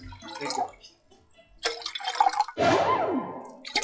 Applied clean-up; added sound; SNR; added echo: classical method WPE with log-MMSE.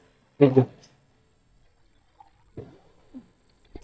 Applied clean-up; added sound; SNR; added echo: neural mask model DeepFilterNet 3.